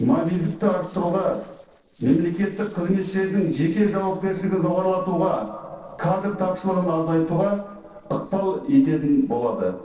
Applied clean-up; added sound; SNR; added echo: neural separator model SepFormer DNS4.